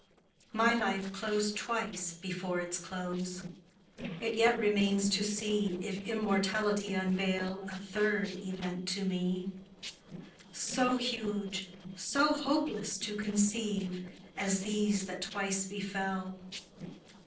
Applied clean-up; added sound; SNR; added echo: neural separator model SepFormer DNS4.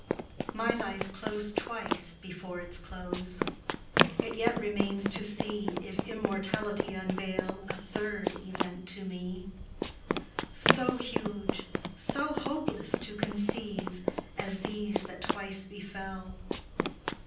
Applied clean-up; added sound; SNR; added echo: none; Run; -2 dB; reverberation time 0.6 s.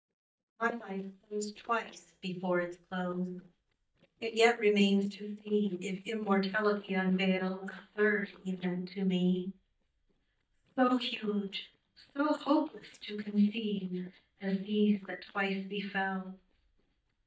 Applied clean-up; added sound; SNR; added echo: neural mask model DeepFilterNet 3.